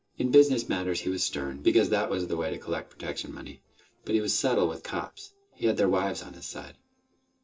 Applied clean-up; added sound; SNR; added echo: neural separator model SepFormer DNS4.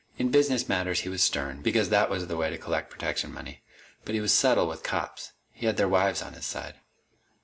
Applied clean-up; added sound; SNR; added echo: none; none; none; none.